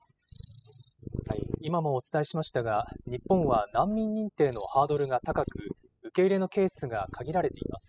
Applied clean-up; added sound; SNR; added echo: classical method spectral subtraction.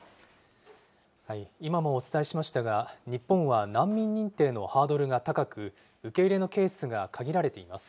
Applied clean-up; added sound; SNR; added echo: none; none; none; none.